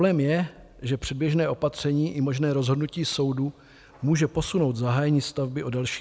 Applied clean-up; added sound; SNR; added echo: none; none; none; none.